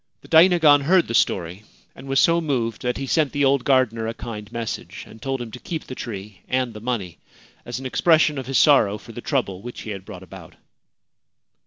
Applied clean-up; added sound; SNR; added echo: none; none; none; none.